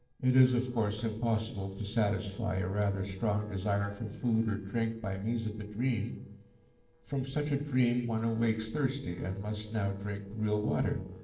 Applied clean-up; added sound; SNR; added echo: neural separator model SepFormer DNS4.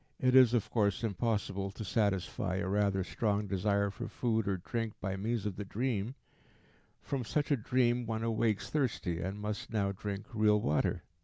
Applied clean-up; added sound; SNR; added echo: none; none; none; none.